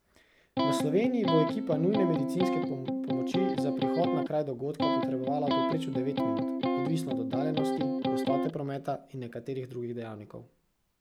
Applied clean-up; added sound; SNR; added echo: none; Electric guitar; -3 dB; none.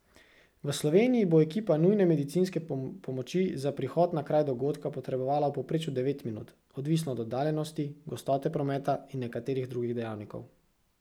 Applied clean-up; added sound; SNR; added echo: none; none; none; none.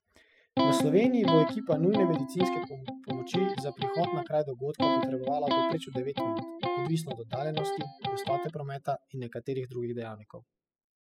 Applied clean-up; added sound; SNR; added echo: classical method spectral subtraction.